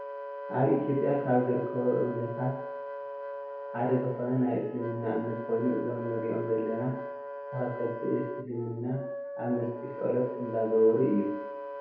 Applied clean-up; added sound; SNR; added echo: none; Wind instrument, woodwind instrument; 9 dB; reverberation time 2.0 s.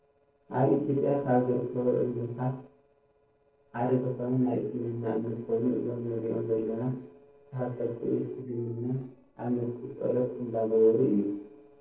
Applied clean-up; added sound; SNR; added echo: neural separator model SepFormer DNS4.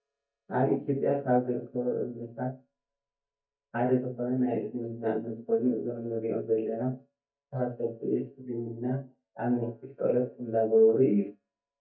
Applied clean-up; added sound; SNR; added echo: neural mask model DeepFilterNet 3.